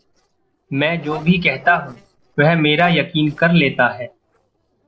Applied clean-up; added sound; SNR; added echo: neural separator model SepFormer DNS4.